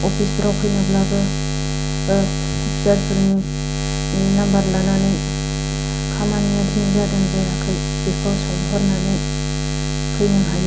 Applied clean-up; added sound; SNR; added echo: none; Buzz; 0 dB; none.